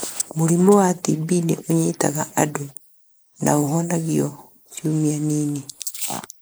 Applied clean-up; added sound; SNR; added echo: neural mask model Resemble Enhance denoiser.